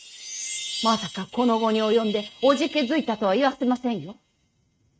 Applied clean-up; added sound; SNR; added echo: neural mask model RNNoise.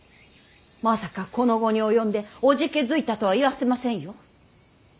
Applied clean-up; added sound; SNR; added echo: none; none; none; none.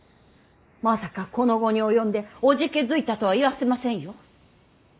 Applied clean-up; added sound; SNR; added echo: neural mask model Resemble Enhance denoiser.